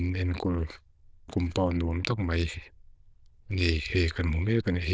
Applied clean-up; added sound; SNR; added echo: neural diffusion model UNIVERSE++.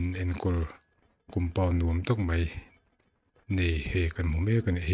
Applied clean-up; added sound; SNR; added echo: neural mask model RNNoise.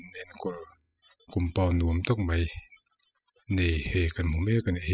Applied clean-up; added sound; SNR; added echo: classical method spectral subtraction.